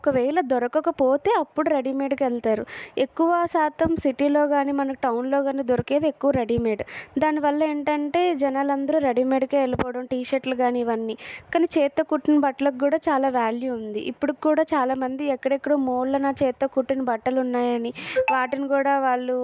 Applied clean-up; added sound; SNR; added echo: none; none; none; none.